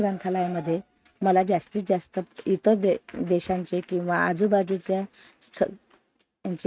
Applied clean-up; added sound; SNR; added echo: neural mask model RNNoise.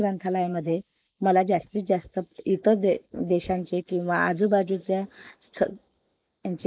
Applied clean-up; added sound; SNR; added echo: neural mask model Resemble Enhance denoiser.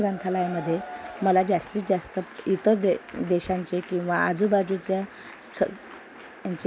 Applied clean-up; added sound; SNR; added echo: none; Applause / Crowd / Cheering; 18 dB; none.